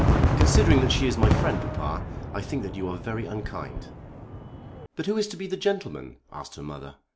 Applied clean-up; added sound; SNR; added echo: none; Fireworks; -3 dB; none.